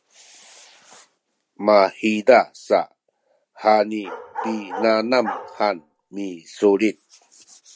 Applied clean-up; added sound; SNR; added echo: none; Bark; 12 dB; none.